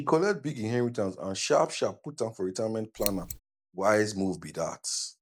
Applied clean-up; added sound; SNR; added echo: none; Scissors; 6 dB; none.